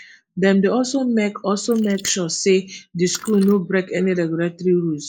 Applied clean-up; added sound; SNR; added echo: neural mask model Resemble Enhance denoiser.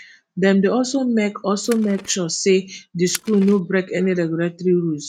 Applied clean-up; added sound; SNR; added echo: neural mask model RNNoise.